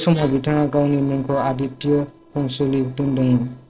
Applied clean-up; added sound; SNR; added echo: neural separator model SepFormer DNS4.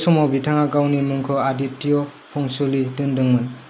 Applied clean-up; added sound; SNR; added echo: none; none; none; none.